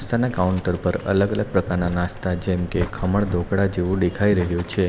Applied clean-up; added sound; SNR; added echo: none; Boiling; 13 dB; none.